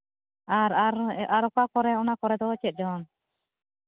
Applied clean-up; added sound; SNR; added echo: none; none; none; none.